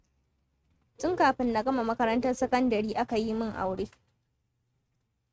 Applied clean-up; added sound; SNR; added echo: neural mask model RNNoise.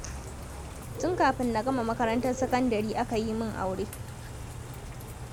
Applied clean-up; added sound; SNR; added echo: none; Bird / Rain; 8 dB; none.